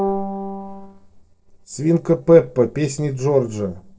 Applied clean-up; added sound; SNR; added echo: neural separator model SepFormer DNS4.